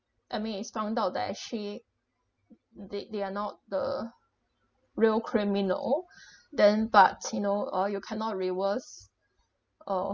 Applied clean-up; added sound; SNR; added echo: none; none; none; none.